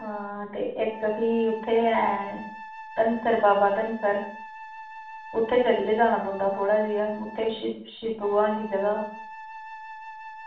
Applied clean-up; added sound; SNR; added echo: none; Wind instrument, woodwind instrument; 15 dB; reverberation time 0.5 s.